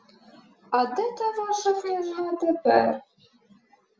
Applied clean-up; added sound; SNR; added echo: none; none; none; none.